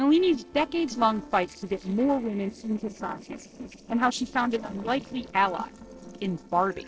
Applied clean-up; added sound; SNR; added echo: neural separator model SepFormer DNS4.